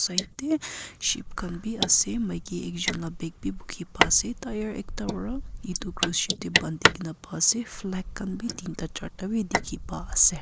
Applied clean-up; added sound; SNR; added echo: neural mask model Resemble Enhance denoiser.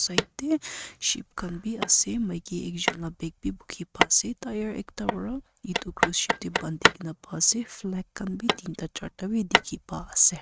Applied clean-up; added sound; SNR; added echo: neural mask model RNNoise.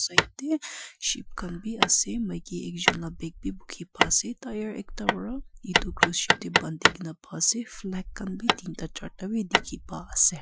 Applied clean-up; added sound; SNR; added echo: classical method Wiener filter.